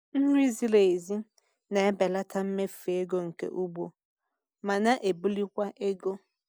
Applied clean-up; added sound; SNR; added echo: none; none; none; none.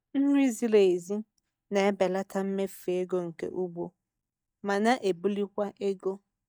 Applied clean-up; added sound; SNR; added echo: neural mask model DeepFilterNet 3.